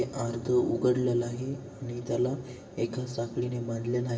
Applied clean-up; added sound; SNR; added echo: none; none; none; reverberation time 0.9 s.